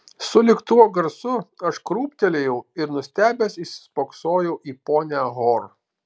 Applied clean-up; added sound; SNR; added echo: none; none; none; none.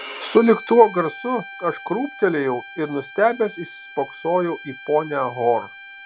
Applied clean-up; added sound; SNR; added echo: none; Bowed string instrument; 16 dB; none.